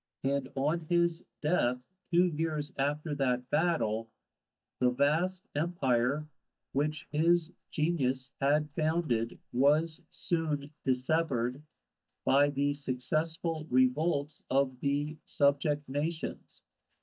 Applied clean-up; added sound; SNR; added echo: neural mask model DeepFilterNet 3.